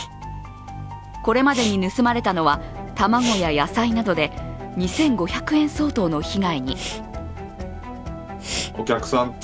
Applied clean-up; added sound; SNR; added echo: none; Respiratory sounds; 15 dB; none.